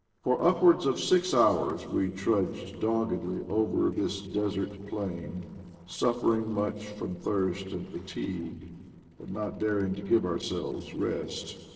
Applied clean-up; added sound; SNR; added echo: neural separator model SepFormer DNS4.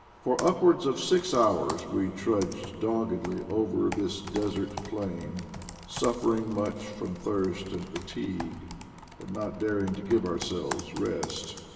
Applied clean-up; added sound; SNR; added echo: none; Computer keyboard; 14 dB; reverberation time 2.6 s.